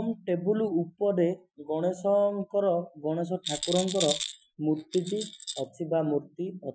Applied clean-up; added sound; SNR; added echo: classical method Wiener filter.